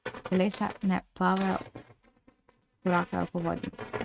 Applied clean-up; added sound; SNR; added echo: neural mask model RNNoise.